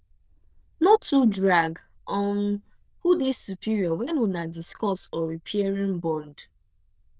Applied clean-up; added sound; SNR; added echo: neural diffusion model UNIVERSE++.